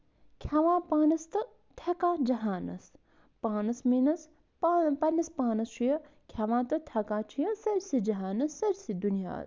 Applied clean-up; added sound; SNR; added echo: none; none; none; none.